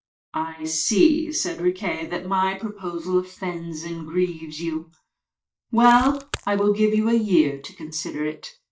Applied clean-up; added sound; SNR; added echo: neural mask model DeepFilterNet 3.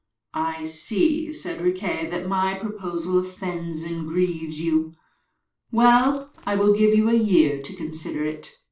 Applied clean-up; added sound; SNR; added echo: neural separator model SepFormer DNS4.